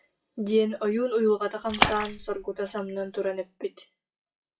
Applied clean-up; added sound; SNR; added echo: classical method WPE with log-MMSE.